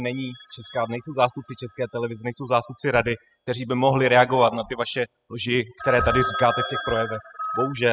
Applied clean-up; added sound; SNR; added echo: classical method spectral subtraction.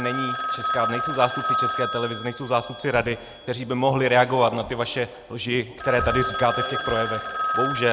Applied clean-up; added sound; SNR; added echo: none; Telephone; 5 dB; none.